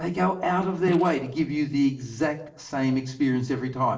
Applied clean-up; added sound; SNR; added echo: neural separator model SepFormer DNS4.